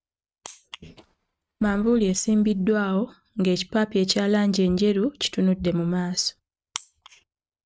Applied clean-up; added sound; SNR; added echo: neural mask model RNNoise.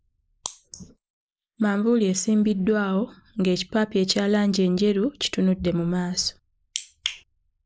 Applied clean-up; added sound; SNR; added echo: neural mask model Resemble Enhance denoiser.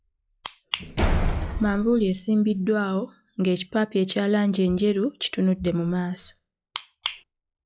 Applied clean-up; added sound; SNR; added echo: classical method log-MMSE.